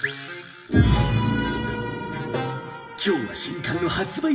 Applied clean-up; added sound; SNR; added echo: none; none; none; reverberation time 0.7 s.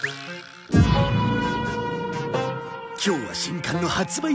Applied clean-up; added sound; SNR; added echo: none; none; none; none.